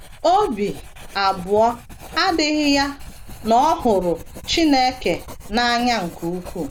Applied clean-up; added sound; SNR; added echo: none; Writing; 16 dB; none.